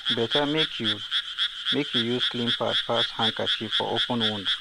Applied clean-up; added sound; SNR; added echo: none; Frog; -1 dB; none.